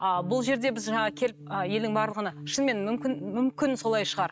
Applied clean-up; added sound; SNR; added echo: neural mask model RNNoise.